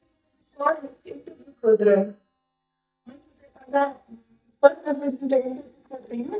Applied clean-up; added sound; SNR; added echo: neural mask model DeepFilterNet 3.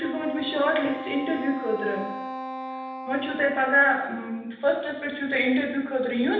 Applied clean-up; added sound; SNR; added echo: none; Wind instrument, woodwind instrument; 11 dB; reverberation time 0.9 s.